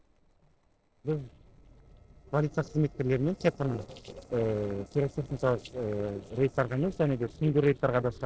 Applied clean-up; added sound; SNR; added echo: neural separator model SepFormer DNS4.